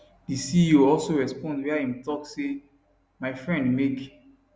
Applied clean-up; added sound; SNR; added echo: none; none; none; none.